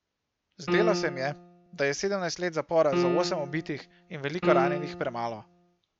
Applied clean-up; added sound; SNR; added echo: none; Piano; 2 dB; none.